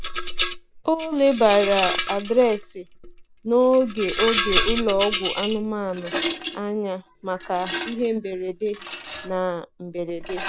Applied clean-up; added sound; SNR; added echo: none; Rattle; 3 dB; none.